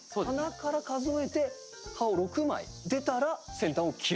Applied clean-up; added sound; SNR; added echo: none; none; none; none.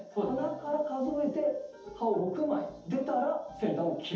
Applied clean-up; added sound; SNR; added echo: none; none; none; reverberation time 0.6 s.